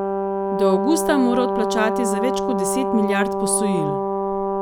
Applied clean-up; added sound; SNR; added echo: none; Brass instrument; 0 dB; none.